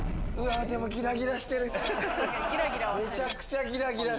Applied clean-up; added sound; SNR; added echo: none; Cutlery, silverware + Explosion; 4 dB; none.